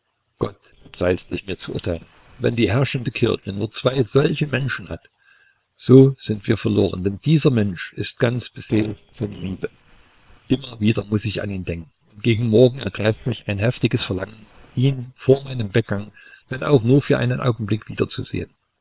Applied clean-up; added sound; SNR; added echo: neural separator model SepFormer WHAM!.